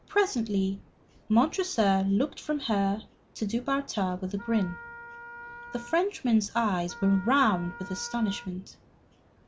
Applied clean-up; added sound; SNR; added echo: none; Wind instrument, woodwind instrument; 16 dB; none.